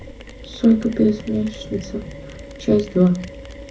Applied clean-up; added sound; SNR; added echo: none; Mechanisms; 17 dB; reverberation time 0.4 s.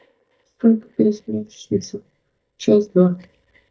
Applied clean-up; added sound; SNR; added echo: neural mask model DeepFilterNet 3.